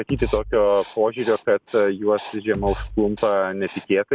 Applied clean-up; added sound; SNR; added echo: none; Bass drum + Writing; 14 dB; none.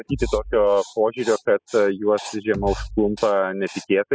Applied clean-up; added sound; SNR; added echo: classical method spectral subtraction.